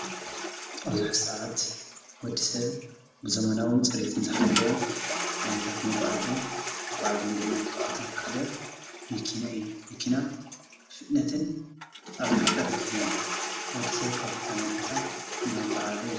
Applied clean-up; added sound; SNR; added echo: none; Toilet flush; 2 dB; reverberation time 0.7 s.